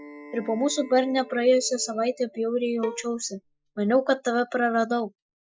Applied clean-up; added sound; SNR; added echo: classical method Wiener filter.